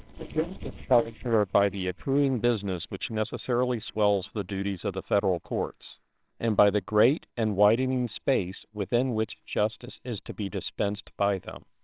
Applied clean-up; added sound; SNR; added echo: neural separator model SepFormer WHAMR!.